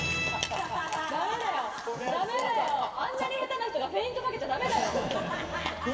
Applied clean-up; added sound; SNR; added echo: none; none; none; reverberation time 2.8 s.